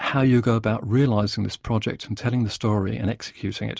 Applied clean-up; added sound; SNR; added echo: none; none; none; none.